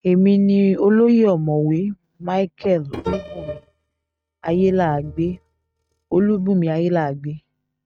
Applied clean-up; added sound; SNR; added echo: neural mask model RNNoise.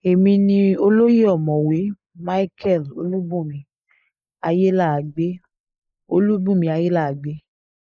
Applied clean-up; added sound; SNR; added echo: neural mask model Resemble Enhance denoiser.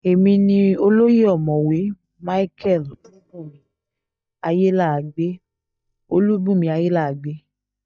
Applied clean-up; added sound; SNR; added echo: neural mask model DeepFilterNet 3.